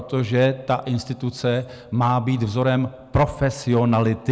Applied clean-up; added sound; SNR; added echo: none; none; none; none.